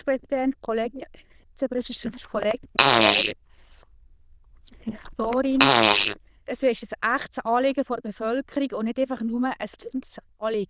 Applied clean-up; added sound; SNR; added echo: neural diffusion model UNIVERSE++.